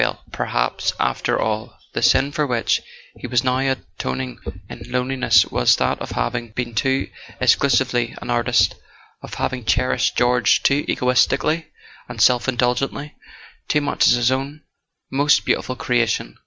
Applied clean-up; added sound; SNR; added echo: none; none; none; none.